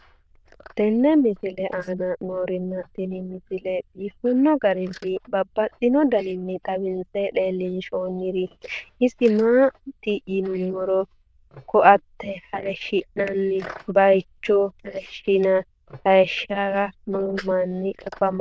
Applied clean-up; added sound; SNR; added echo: neural diffusion model UNIVERSE++.